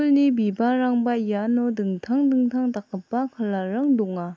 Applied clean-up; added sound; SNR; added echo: none; none; none; none.